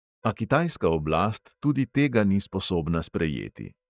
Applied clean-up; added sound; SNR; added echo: neural mask model DeepFilterNet 3.